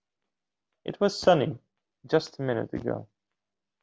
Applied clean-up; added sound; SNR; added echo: none; none; none; none.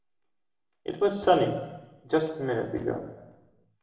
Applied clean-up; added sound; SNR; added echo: none; none; none; reverberation time 0.9 s.